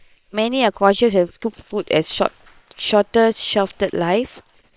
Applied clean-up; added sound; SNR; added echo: neural separator model SepFormer WHAM!.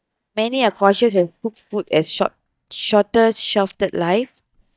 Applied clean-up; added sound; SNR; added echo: neural mask model DeepFilterNet 3.